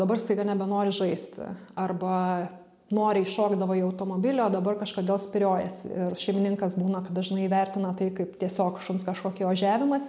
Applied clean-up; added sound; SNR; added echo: none; none; none; none.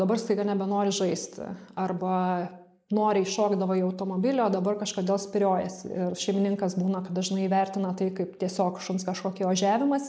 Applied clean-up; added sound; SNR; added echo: neural mask model Resemble Enhance denoiser.